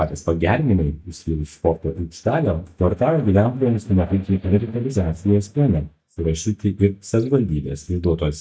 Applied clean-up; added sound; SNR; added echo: neural mask model DeepFilterNet 3.